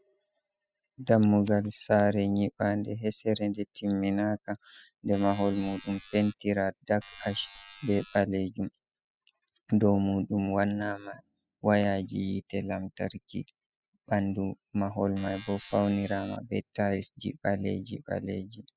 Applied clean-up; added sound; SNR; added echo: classical method spectral subtraction.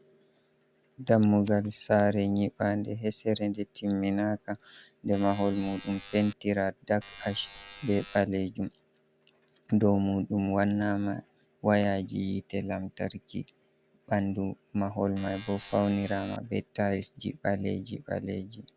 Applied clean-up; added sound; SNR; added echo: none; Alarm; 18 dB; none.